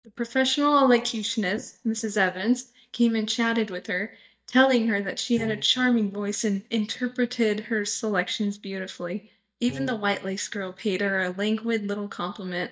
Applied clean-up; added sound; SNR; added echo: neural mask model DeepFilterNet 3.